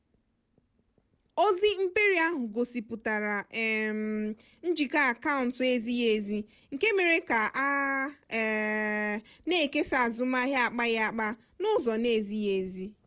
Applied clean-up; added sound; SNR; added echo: none; none; none; none.